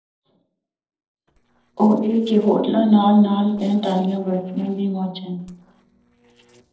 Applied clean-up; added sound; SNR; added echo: neural separator model SepFormer DNS4.